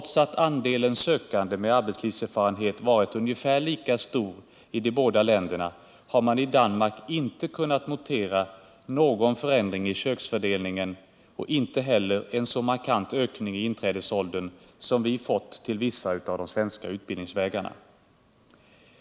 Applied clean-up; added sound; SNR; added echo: none; none; none; none.